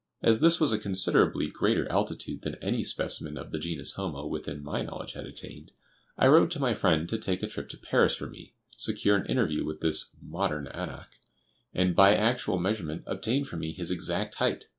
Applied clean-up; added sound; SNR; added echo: neural mask model Resemble Enhance denoiser.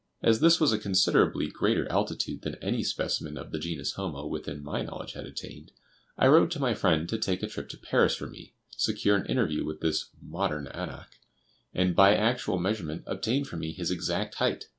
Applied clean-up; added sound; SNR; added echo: none; none; none; none.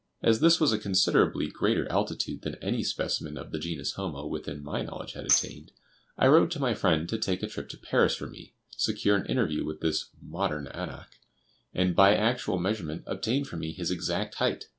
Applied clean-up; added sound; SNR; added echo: none; Tambourine; 6 dB; none.